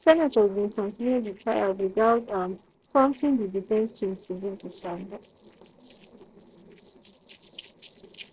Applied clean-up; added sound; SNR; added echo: neural separator model SepFormer DNS4.